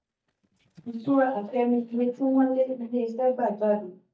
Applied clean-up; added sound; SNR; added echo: neural mask model DeepFilterNet 3.